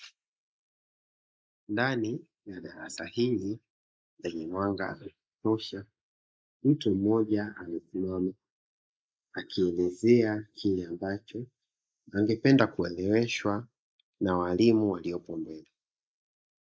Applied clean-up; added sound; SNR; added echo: neural mask model Resemble Enhance denoiser.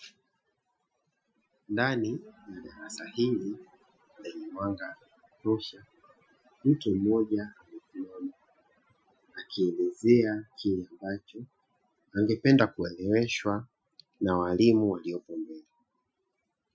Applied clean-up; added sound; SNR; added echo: classical method Wiener filter.